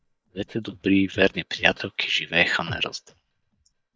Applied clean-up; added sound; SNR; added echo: neural mask model DeepFilterNet 3.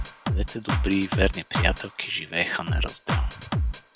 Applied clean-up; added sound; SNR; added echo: none; Drum kit; -2 dB; none.